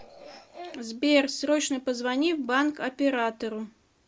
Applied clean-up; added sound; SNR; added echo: none; none; none; none.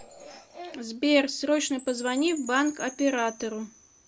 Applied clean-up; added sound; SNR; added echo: none; Chime; 19 dB; none.